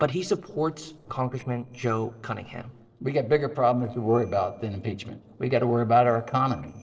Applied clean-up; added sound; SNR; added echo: neural separator model SepFormer DNS4.